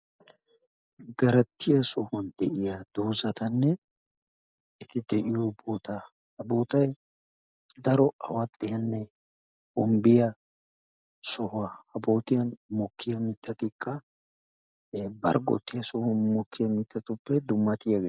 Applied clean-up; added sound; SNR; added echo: neural mask model Resemble Enhance denoiser.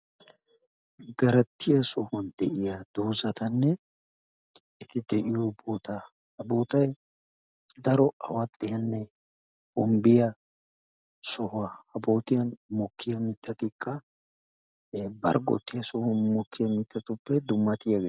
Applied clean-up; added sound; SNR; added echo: none; none; none; none.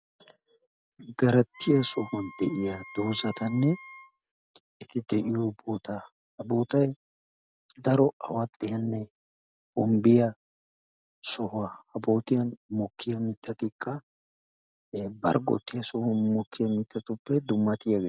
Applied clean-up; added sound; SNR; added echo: none; Wind instrument, woodwind instrument; 18 dB; none.